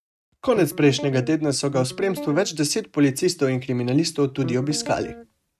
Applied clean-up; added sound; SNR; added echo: neural mask model RNNoise.